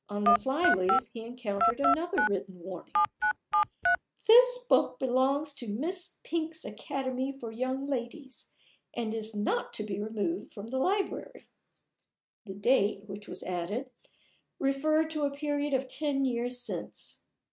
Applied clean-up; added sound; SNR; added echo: neural mask model RNNoise.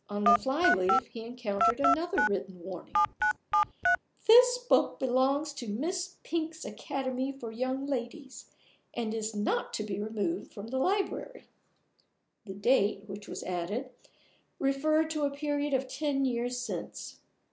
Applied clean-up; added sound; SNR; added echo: none; Telephone; -2 dB; none.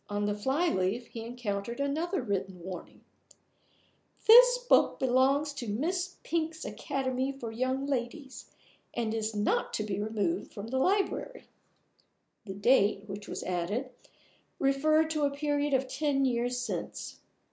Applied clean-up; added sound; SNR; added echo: none; none; none; none.